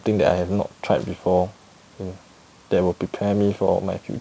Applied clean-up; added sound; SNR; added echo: none; none; none; none.